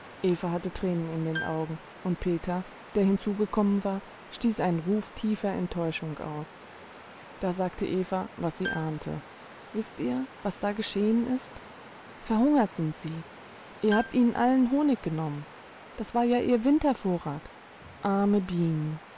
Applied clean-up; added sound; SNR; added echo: none; Waves, surf + Piano; 16 dB; none.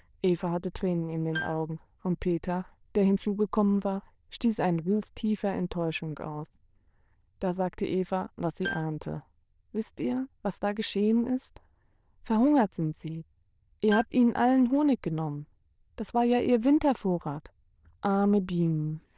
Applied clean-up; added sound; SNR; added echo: neural diffusion model UNIVERSE++.